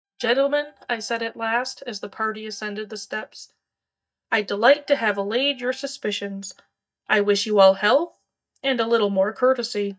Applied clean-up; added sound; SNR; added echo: neural mask model DeepFilterNet 3.